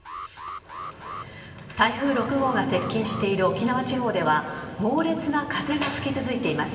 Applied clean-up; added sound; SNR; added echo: none; Alarm; 13 dB; reverberation time 2.9 s.